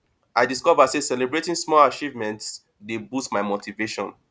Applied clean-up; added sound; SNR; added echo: none; none; none; none.